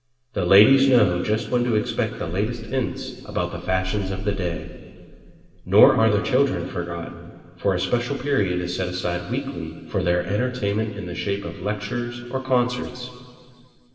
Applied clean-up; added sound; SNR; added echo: none; none; none; reverberation time 2.5 s.